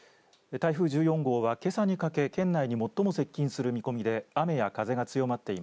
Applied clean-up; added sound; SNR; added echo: none; none; none; none.